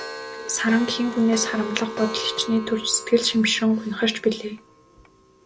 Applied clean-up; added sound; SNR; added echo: none; Clock; 12 dB; none.